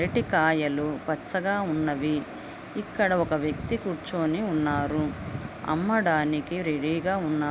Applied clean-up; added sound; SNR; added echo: none; none; none; none.